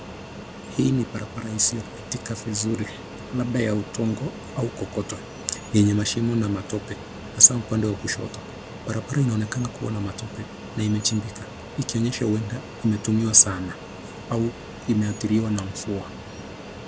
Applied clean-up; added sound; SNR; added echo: none; Fixed-wing aircraft, airplane; 13 dB; none.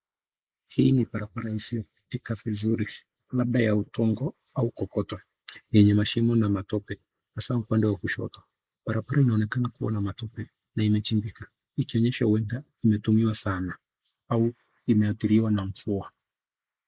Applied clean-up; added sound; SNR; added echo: neural mask model Resemble Enhance denoiser.